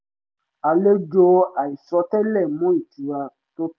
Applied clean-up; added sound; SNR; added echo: none; none; none; none.